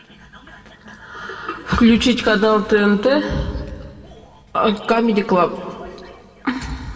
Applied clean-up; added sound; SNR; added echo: none; none; none; reverberation time 1.9 s.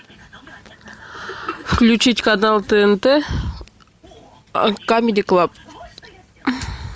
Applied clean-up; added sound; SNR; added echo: none; none; none; none.